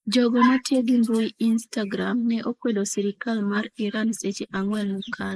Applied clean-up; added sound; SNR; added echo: neural mask model Resemble Enhance denoiser.